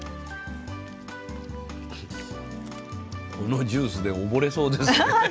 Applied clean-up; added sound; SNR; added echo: none; none; none; none.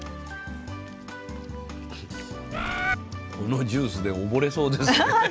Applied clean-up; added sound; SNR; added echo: none; Bird; 0 dB; none.